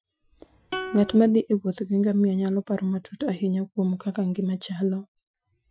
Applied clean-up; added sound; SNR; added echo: classical method Wiener filter.